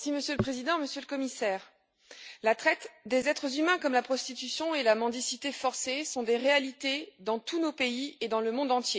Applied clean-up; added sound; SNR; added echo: none; none; none; none.